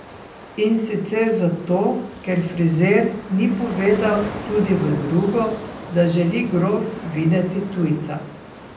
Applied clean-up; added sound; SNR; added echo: none; Ocean; 14 dB; reverberation time 0.6 s.